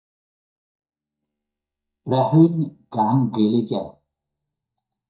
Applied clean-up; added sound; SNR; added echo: neural mask model DeepFilterNet 3.